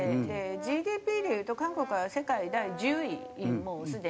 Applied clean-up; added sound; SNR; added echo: none; Brass instrument; 13 dB; none.